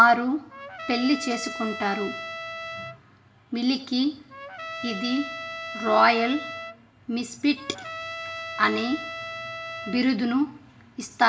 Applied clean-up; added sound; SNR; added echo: none; Trumpet; 10 dB; reverberation time 0.7 s.